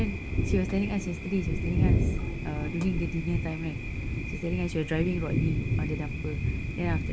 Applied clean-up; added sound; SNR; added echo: none; Thunder; -1 dB; none.